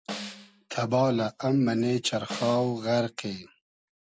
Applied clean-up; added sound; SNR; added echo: none; Snare drum; 14 dB; none.